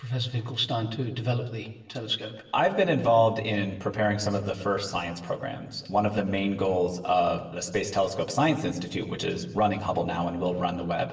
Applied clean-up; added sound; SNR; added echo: none; none; none; reverberation time 1.0 s.